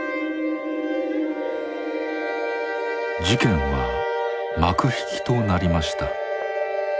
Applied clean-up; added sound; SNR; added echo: none; none; none; none.